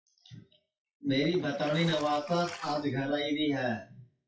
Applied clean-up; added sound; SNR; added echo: classical method WPE with log-MMSE.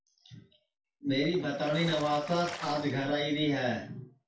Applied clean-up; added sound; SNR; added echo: none; Water / Splash, splatter; 14 dB; reverberation time 0.3 s.